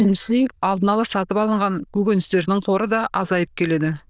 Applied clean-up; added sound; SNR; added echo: neural diffusion model UNIVERSE++.